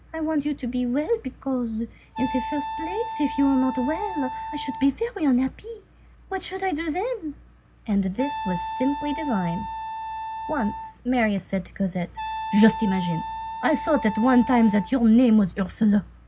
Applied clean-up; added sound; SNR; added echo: none; Wind instrument, woodwind instrument; 9 dB; none.